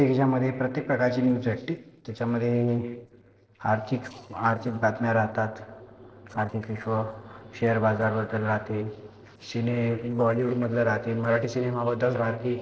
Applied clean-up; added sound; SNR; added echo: neural separator model SepFormer DNS4.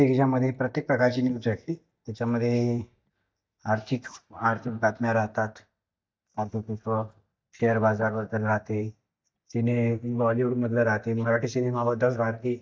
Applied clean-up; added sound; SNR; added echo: neural mask model DeepFilterNet 3.